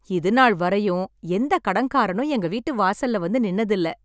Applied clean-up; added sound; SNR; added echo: none; none; none; none.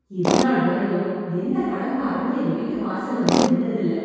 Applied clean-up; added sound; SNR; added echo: none; Tools; 5 dB; reverberation time 2.0 s.